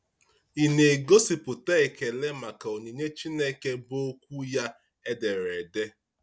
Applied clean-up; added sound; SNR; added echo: none; none; none; none.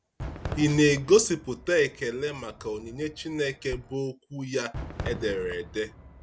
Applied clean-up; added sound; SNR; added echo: none; Fireworks; 13 dB; none.